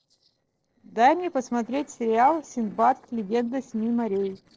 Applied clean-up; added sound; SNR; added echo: neural separator model SepFormer DNS4.